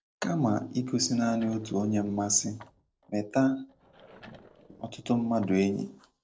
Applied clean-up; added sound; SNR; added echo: neural separator model SepFormer DNS4.